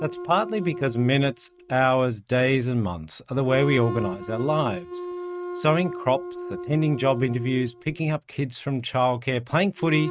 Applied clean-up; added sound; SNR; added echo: neural mask model RNNoise.